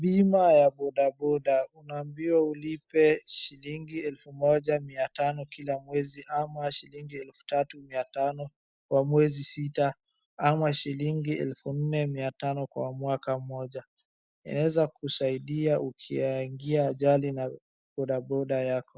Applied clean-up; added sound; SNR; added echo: neural mask model Resemble Enhance denoiser.